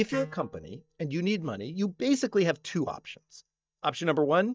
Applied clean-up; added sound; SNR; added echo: neural mask model DeepFilterNet 3.